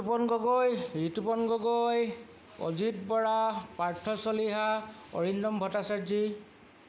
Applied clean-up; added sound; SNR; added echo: none; none; none; none.